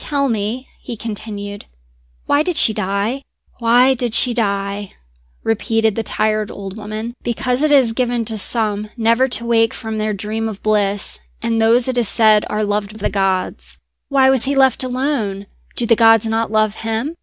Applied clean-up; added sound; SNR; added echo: none; none; none; none.